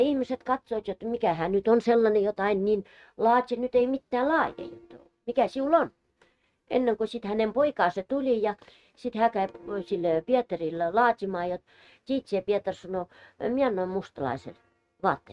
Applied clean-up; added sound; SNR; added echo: neural mask model RNNoise.